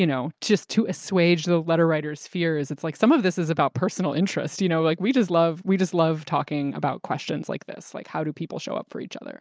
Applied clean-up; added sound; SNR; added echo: none; none; none; none.